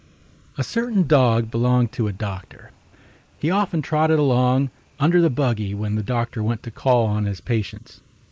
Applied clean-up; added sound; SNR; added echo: neural mask model Resemble Enhance denoiser.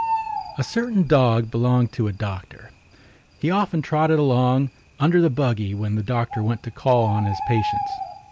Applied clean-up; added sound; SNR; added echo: none; Bird; 11 dB; none.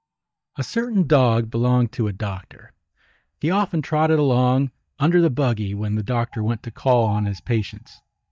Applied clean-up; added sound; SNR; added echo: neural mask model DeepFilterNet 3.